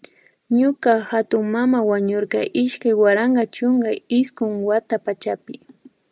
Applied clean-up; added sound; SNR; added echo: none; none; none; none.